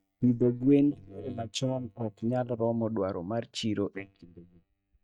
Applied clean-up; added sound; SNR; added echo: neural mask model DeepFilterNet 3.